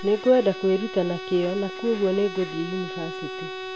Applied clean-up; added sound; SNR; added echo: none; Bowed string instrument; 11 dB; none.